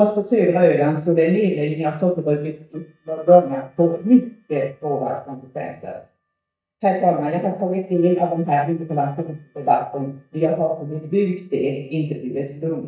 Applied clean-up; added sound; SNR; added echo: neural mask model DeepFilterNet 3.